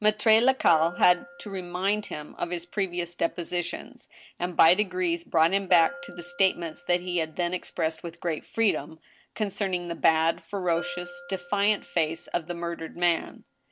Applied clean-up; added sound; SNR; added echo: none; Bell; 19 dB; none.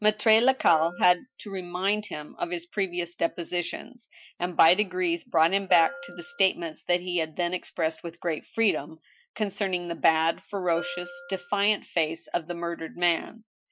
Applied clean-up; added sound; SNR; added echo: classical method Wiener filter.